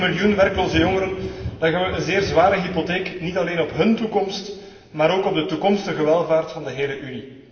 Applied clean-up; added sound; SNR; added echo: none; Thunder; 15 dB; reverberation time 1.4 s.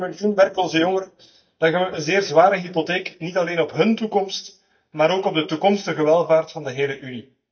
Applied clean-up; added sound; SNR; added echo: neural mask model DeepFilterNet 3.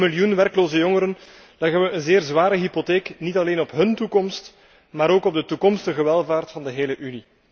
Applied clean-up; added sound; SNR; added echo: none; none; none; none.